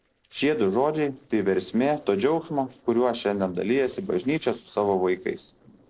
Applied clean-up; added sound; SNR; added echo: neural separator model SepFormer DNS4.